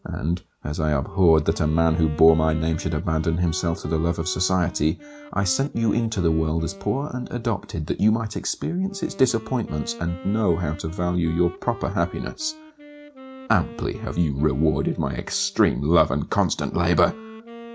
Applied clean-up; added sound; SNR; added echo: none; Wind instrument, woodwind instrument; 18 dB; none.